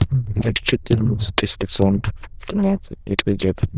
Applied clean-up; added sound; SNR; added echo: neural diffusion model UNIVERSE++.